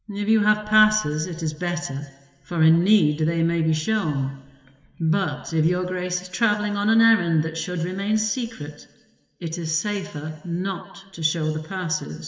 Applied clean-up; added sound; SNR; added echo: none; none; none; reverberation time 1.4 s.